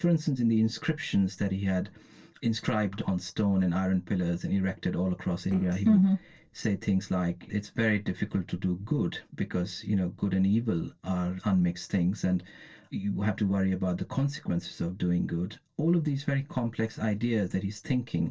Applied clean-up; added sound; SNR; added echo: neural separator model SepFormer DNS4.